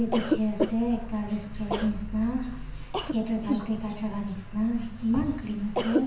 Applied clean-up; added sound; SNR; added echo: none; Cough; 5 dB; reverberation time 0.8 s.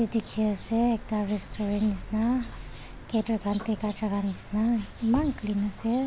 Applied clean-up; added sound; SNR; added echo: none; none; none; none.